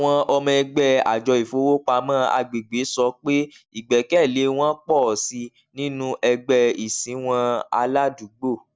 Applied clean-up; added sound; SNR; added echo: none; none; none; none.